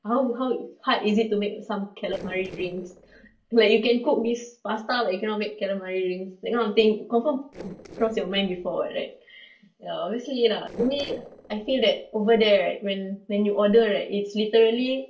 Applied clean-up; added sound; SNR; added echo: neural separator model SepFormer DNS4.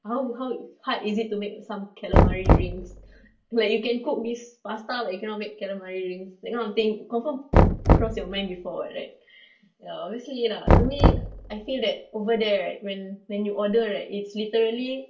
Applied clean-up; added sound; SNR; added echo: none; Knock; -4 dB; reverberation time 0.3 s.